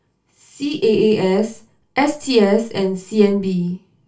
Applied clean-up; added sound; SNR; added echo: none; none; none; reverberation time 0.3 s.